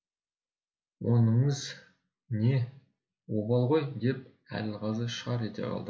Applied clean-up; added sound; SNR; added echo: none; none; none; none.